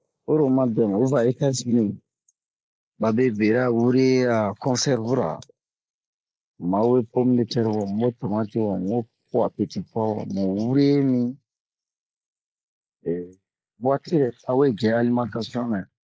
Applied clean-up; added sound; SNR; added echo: neural mask model Resemble Enhance denoiser.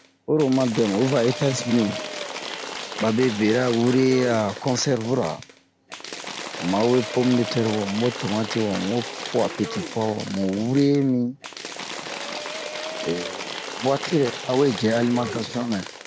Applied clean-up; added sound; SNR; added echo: none; Applause / Crowd / Cheering; 10 dB; none.